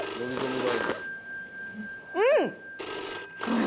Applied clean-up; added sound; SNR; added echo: none; Telephone; 8 dB; none.